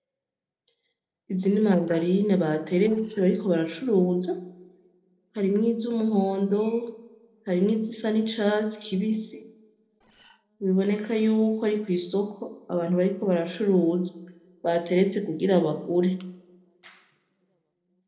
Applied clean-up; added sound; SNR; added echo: neural separator model SepFormer DNS4.